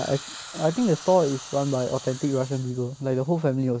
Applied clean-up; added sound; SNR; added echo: none; Hiss; 17 dB; none.